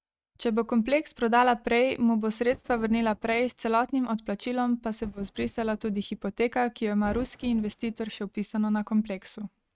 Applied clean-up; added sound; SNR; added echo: neural mask model RNNoise.